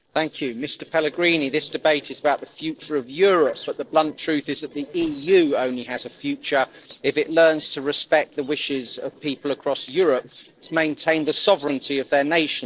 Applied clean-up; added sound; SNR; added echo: neural separator model SepFormer DNS4.